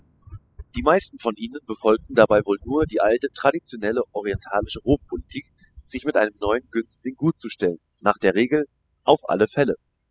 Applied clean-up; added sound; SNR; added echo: classical method spectral subtraction.